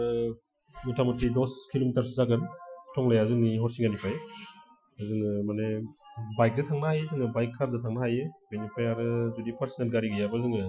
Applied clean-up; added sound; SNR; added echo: classical method Wiener filter.